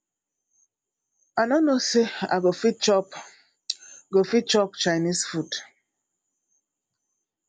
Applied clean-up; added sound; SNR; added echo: none; none; none; none.